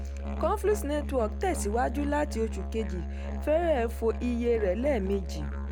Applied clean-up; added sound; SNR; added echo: none; Musical instrument; 4 dB; none.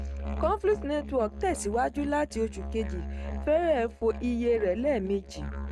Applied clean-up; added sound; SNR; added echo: neural mask model RNNoise.